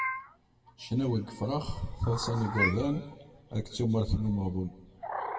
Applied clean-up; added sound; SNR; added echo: none; Meow; 7 dB; reverberation time 1.2 s.